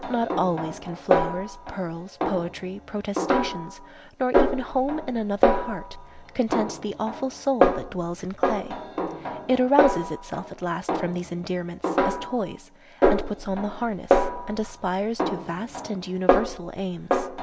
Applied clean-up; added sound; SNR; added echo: none; Snare drum; -2 dB; none.